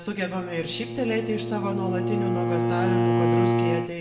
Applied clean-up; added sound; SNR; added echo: none; Bowed string instrument; -4 dB; reverberation time 0.8 s.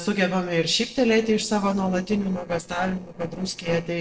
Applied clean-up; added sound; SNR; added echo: neural separator model SepFormer DNS4.